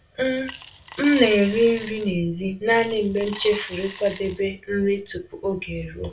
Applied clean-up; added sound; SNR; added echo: none; Coin (dropping) / Glass; 17 dB; reverberation time 0.2 s.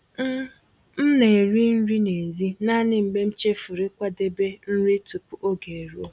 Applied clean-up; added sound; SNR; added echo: none; none; none; none.